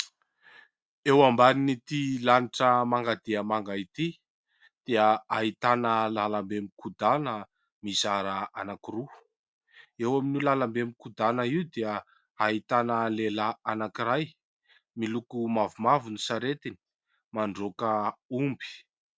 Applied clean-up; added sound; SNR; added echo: none; none; none; none.